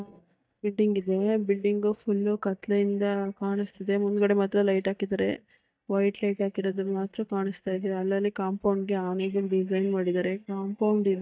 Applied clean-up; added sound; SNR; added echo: neural mask model DeepFilterNet 3.